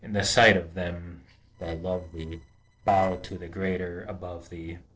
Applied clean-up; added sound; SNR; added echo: neural separator model SepFormer DNS4.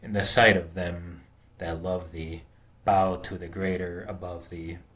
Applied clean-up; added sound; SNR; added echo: none; none; none; none.